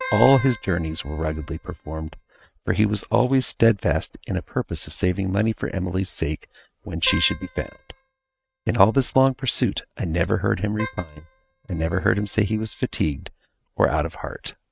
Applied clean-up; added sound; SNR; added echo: neural mask model RNNoise.